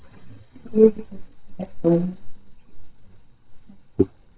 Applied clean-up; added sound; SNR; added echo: neural mask model DeepFilterNet 3.